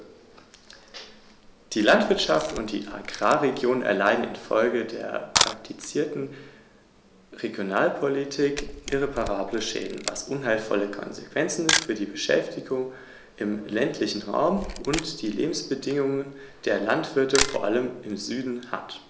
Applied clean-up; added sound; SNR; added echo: none; Camera; 8 dB; none.